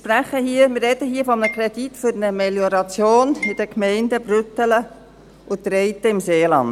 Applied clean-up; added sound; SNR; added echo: none; Marimba, xylophone; 15 dB; none.